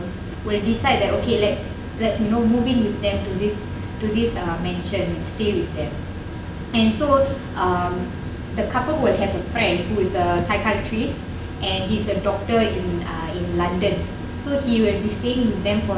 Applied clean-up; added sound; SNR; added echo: none; none; none; none.